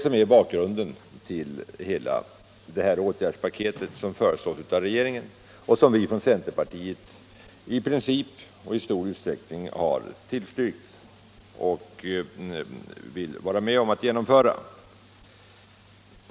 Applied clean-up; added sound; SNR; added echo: none; none; none; none.